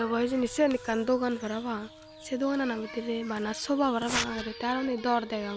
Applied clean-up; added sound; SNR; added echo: none; Brass instrument; 19 dB; none.